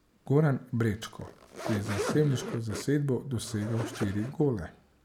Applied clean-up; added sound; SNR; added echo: none; Zipper (clothing); 9 dB; none.